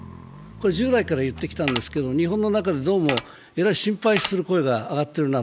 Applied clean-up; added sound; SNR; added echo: none; Mechanisms; 5 dB; none.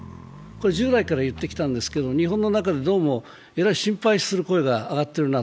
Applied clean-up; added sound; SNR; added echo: none; none; none; none.